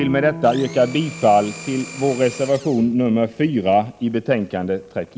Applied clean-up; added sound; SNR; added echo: none; Domestic sounds, home sounds + Bowed string instrument; 16 dB; none.